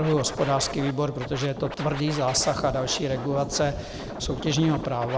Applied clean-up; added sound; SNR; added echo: none; Scratching (performance technique); 10 dB; none.